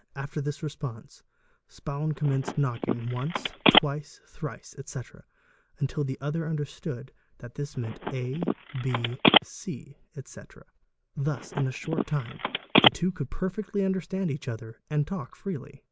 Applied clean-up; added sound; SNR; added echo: none; Telephone; -4 dB; none.